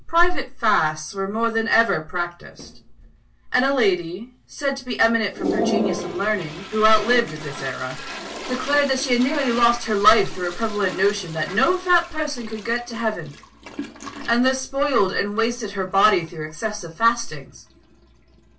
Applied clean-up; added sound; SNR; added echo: none; Toilet flush; 12 dB; reverberation time 0.2 s.